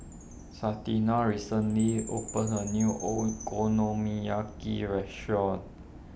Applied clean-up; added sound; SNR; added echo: none; Chime; 18 dB; none.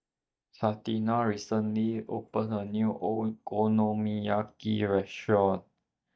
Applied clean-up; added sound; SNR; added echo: neural mask model DeepFilterNet 3.